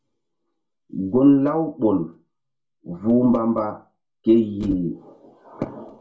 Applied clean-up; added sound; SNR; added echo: none; none; none; reverberation time 0.2 s.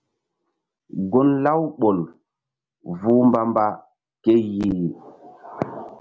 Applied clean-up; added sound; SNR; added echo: none; none; none; none.